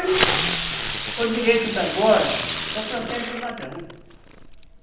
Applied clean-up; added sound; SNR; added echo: none; Fireworks; 3 dB; reverberation time 0.9 s.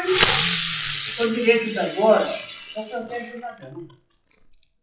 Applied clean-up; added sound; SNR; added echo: classical method WPE with log-MMSE.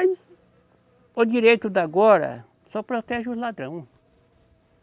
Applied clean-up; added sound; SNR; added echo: none; none; none; none.